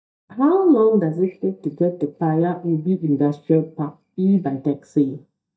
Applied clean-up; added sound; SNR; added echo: neural mask model DeepFilterNet 3.